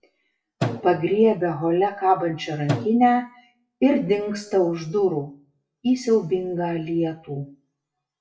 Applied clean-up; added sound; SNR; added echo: classical method WPE with log-MMSE.